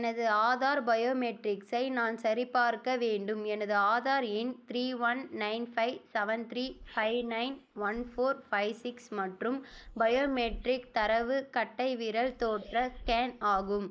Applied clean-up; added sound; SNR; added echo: neural mask model Resemble Enhance denoiser.